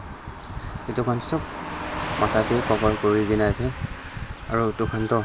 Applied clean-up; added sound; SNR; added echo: none; Car passing by / Truck; 8 dB; none.